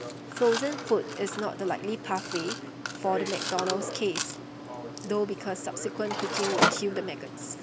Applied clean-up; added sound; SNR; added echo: none; Mechanisms; 2 dB; none.